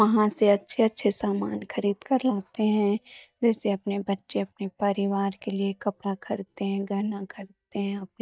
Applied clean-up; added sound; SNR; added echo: neural mask model DeepFilterNet 3.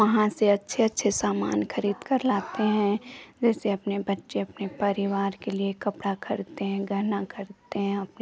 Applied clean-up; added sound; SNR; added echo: none; none; none; none.